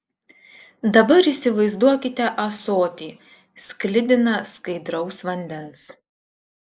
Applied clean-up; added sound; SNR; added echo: neural mask model Resemble Enhance denoiser.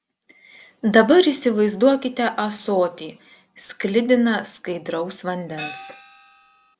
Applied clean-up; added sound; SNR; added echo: none; Gong; 16 dB; none.